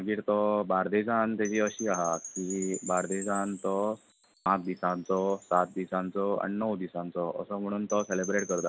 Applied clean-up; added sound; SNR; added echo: none; Wind chime / Percussion; 16 dB; none.